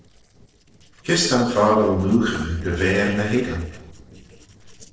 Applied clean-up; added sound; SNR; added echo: neural separator model SepFormer DNS4.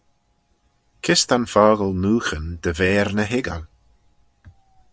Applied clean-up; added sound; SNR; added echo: none; none; none; none.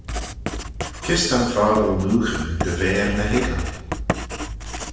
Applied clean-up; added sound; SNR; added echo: none; Writing; 6 dB; reverberation time 1.0 s.